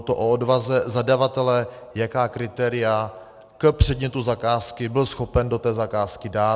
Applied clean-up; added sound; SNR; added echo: none; none; none; none.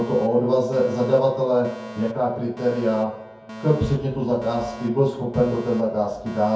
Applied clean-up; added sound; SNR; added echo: none; Alarm; 16 dB; reverberation time 0.6 s.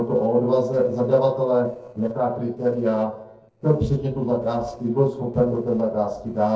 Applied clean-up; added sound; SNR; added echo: neural separator model SepFormer DNS4.